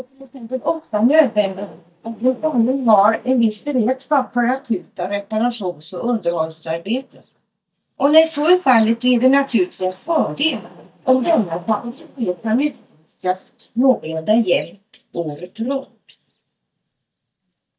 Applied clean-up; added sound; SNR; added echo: neural mask model DeepFilterNet 3.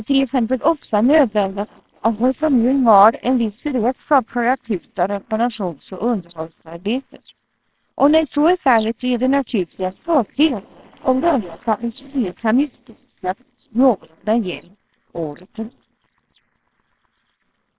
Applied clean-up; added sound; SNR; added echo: neural separator model SepFormer WHAMR!.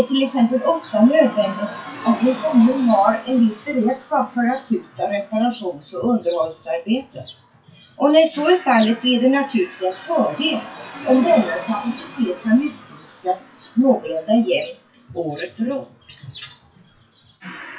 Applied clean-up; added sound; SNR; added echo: classical method WPE with log-MMSE.